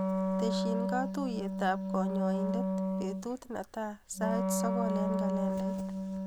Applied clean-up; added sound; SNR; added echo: none; Wind instrument, woodwind instrument; -5 dB; none.